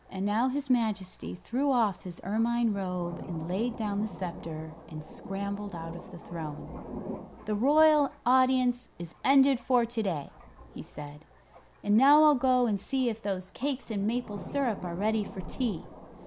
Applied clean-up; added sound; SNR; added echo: none; Thunder; 16 dB; none.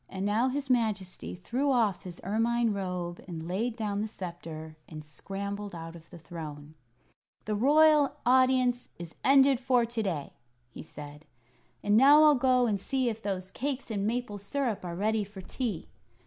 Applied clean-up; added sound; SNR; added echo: none; none; none; none.